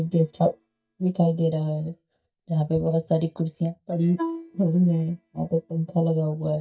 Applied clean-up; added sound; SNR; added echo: neural mask model DeepFilterNet 3.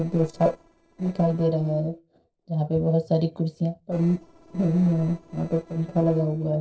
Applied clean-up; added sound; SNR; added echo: neural separator model SepFormer DNS4.